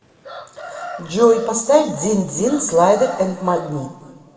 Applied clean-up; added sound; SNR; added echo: none; Chicken, rooster; 16 dB; reverberation time 1.9 s.